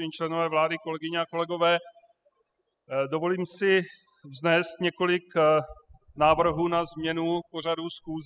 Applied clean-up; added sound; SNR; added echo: classical method spectral subtraction.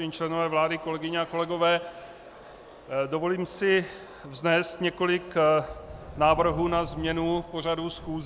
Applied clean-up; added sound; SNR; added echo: none; Subway, metro, underground; 19 dB; none.